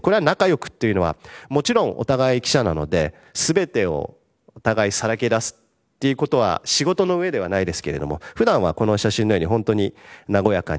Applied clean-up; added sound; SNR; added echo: none; none; none; none.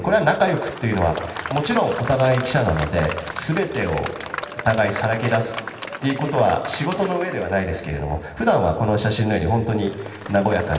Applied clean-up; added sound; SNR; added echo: none; Applause / Crowd; 12 dB; reverberation time 2.1 s.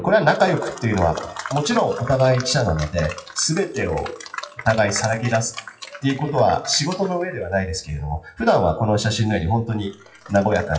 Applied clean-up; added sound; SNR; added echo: classical method WPE with log-MMSE.